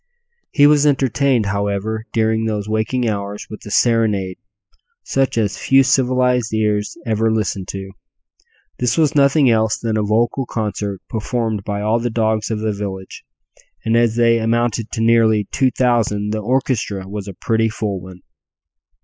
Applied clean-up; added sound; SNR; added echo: classical method spectral subtraction.